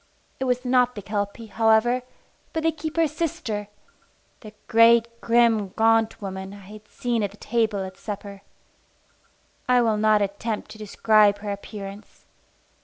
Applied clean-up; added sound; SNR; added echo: none; none; none; none.